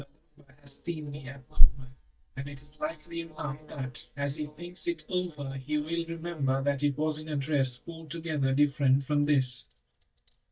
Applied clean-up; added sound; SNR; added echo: neural mask model DeepFilterNet 3.